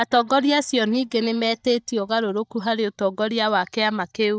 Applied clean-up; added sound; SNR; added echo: neural mask model DeepFilterNet 3.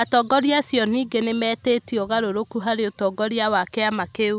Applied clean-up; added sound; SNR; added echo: none; none; none; none.